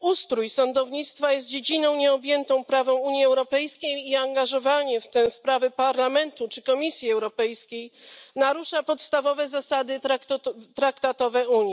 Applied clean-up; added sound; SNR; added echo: none; none; none; none.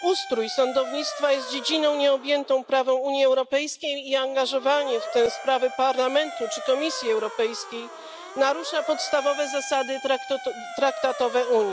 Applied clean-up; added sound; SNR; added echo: none; Motor vehicle (road) / Siren; 12 dB; none.